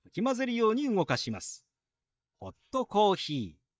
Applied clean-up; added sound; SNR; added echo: neural mask model DeepFilterNet 3.